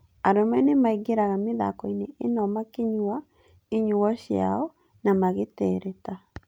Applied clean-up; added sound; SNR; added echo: none; none; none; none.